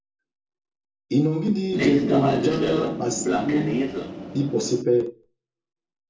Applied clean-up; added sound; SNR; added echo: none; Train; 1 dB; reverberation time 0.2 s.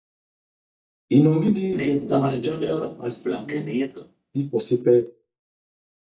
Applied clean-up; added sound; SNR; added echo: neural mask model DeepFilterNet 3.